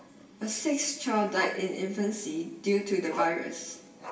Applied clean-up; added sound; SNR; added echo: none; Growling; 12 dB; reverberation time 0.9 s.